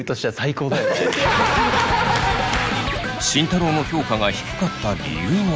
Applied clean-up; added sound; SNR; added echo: none; none; none; none.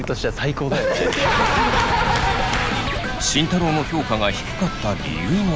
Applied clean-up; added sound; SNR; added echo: none; Bird; 11 dB; none.